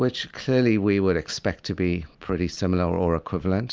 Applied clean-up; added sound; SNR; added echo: none; none; none; none.